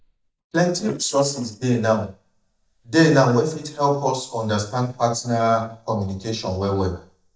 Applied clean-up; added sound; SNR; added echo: neural mask model DeepFilterNet 3.